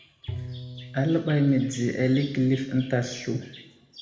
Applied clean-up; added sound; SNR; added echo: none; Bowed string instrument; 15 dB; reverberation time 0.9 s.